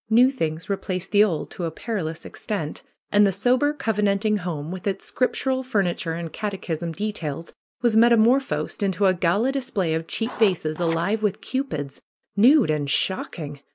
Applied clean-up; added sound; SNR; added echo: none; Writing; 14 dB; none.